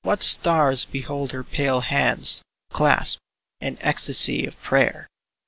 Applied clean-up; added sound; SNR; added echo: none; none; none; none.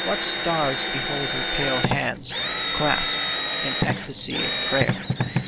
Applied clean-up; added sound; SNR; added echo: none; Drill; -3 dB; none.